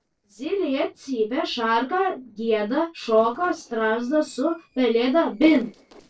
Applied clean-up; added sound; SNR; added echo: neural separator model SepFormer DNS4.